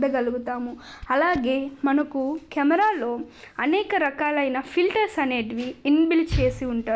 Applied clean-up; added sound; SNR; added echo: none; none; none; none.